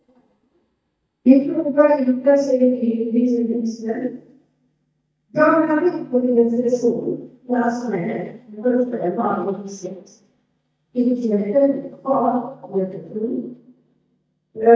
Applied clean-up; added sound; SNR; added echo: neural mask model DeepFilterNet 3.